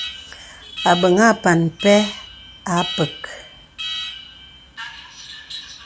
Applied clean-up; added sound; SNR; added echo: none; Alarm; 11 dB; none.